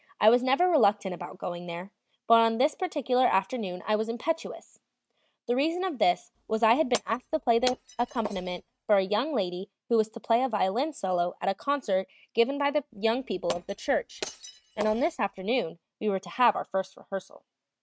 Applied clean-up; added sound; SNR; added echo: neural mask model RNNoise.